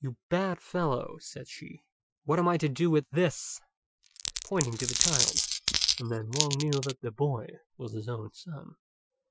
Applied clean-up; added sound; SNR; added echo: classical method Wiener filter.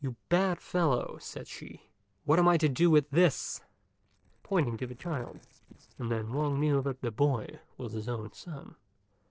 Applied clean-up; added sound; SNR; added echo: neural separator model SepFormer DNS4.